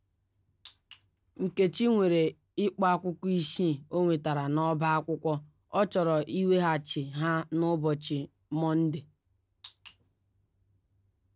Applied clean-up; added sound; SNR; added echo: none; none; none; none.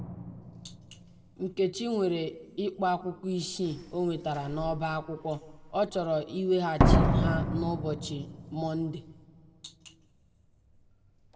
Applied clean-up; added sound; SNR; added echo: none; Slam; 0 dB; reverberation time 1.0 s.